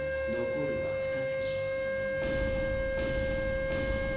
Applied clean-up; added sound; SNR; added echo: none; Wind instrument, woodwind instrument; -5 dB; reverberation time 1.1 s.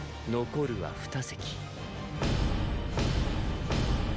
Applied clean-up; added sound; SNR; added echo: none; none; none; none.